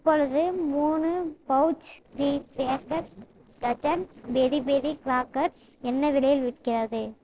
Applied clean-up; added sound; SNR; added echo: neural separator model SepFormer DNS4.